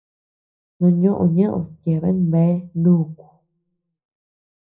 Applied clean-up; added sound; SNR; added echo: none; none; none; reverberation time 0.5 s.